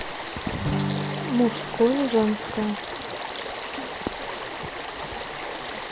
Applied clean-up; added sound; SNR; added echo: none; Acoustic guitar / Strum + Stream / Frog; 2 dB; none.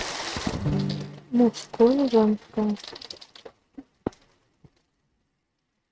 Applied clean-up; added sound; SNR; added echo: neural mask model RNNoise.